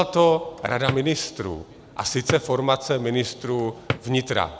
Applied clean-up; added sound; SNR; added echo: none; Drawer open or close; 11 dB; none.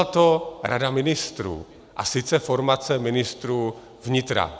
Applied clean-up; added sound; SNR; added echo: none; none; none; none.